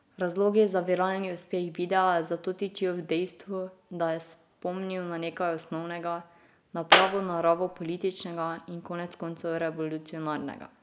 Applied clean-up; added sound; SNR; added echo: none; Clapping; -4 dB; none.